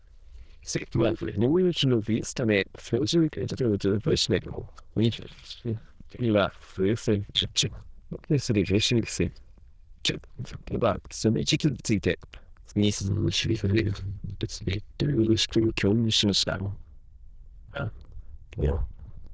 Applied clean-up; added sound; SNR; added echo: neural diffusion model UNIVERSE++.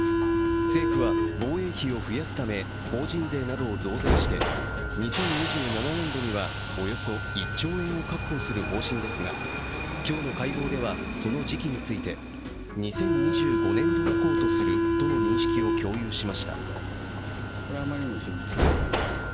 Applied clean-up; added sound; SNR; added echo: none; Subway, metro, underground; -4 dB; none.